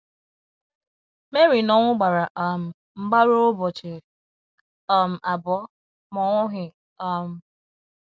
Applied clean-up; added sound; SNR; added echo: none; none; none; none.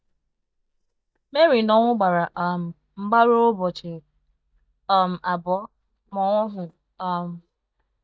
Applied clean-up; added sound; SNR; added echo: neural mask model DeepFilterNet 3.